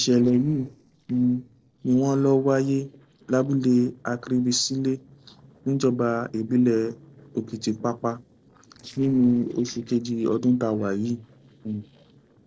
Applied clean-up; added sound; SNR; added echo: neural separator model SepFormer DNS4.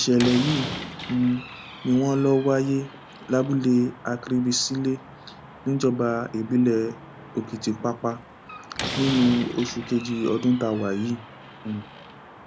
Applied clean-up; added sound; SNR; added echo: none; Slam; 13 dB; none.